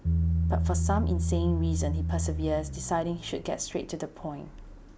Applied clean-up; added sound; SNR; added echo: none; Bass guitar; -3 dB; none.